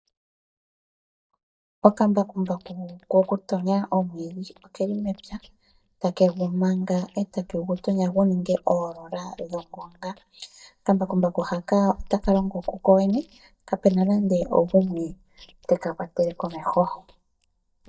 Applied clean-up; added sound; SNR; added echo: neural mask model DeepFilterNet 3.